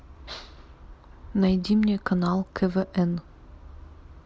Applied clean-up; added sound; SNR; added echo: none; none; none; none.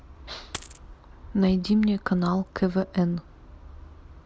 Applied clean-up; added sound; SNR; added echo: none; Coin (dropping); 14 dB; none.